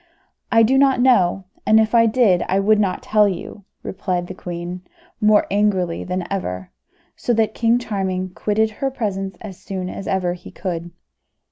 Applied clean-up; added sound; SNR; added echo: none; none; none; none.